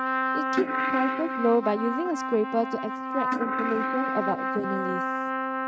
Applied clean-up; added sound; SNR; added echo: neural mask model RNNoise.